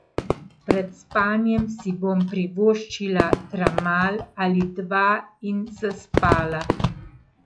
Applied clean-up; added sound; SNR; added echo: classical method log-MMSE.